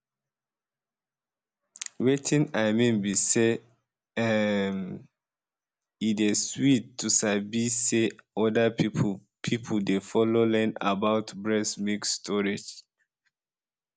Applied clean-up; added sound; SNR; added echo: none; none; none; none.